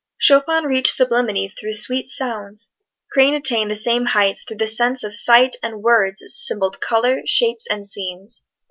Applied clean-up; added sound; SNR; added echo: none; none; none; none.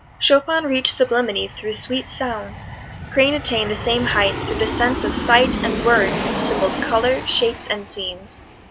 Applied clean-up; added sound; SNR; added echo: none; Aircraft; 6 dB; none.